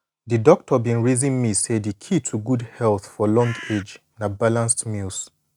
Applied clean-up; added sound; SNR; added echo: neural mask model RNNoise.